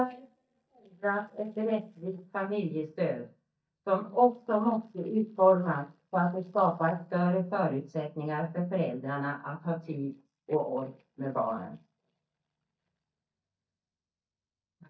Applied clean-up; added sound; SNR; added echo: neural mask model DeepFilterNet 3.